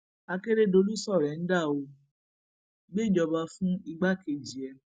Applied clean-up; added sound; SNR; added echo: none; none; none; none.